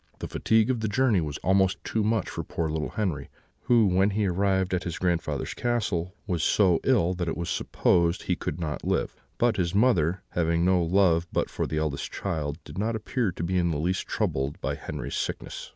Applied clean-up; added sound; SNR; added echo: none; none; none; none.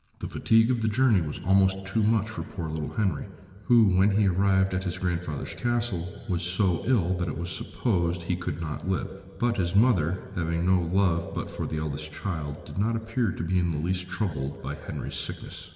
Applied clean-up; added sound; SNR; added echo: none; none; none; reverberation time 1.9 s.